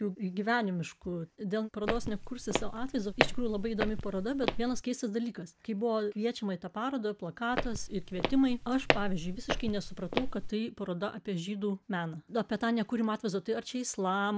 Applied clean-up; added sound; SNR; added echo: none; Walk, footsteps; 0 dB; none.